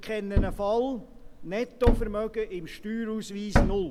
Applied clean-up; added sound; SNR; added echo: none; Thump, thud; -1 dB; none.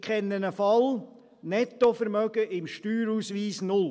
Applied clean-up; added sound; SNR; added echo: none; none; none; none.